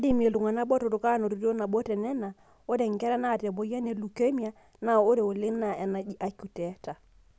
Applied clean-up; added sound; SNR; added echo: none; none; none; none.